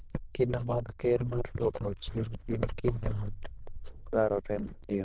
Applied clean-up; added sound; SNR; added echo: neural diffusion model UNIVERSE++.